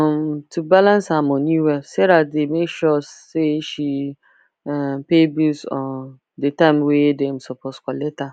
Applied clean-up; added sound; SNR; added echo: none; none; none; none.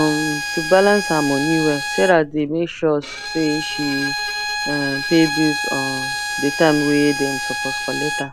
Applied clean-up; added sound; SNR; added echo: none; Bowed string instrument; 5 dB; none.